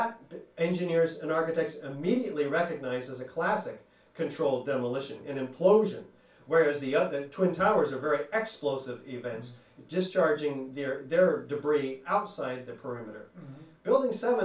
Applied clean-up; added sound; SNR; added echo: none; none; none; reverberation time 0.3 s.